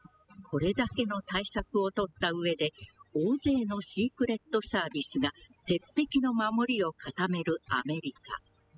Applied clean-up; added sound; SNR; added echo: classical method spectral subtraction.